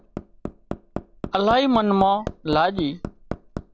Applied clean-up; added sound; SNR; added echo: none; Hammer; 11 dB; none.